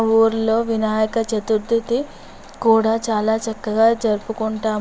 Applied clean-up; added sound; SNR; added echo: none; none; none; none.